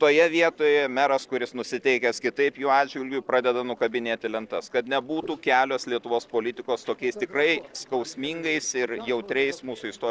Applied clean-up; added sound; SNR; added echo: neural separator model SepFormer DNS4.